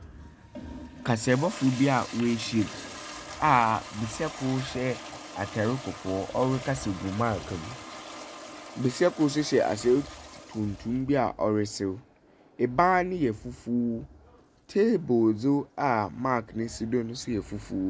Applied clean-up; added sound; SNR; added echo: none; Toilet flush; 16 dB; none.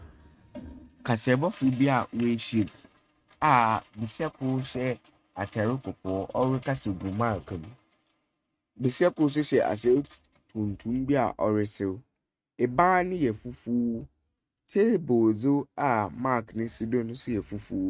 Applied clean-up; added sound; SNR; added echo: neural mask model RNNoise.